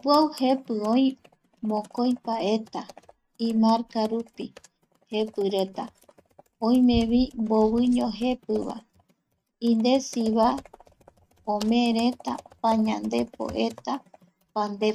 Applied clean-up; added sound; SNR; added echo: neural mask model RNNoise.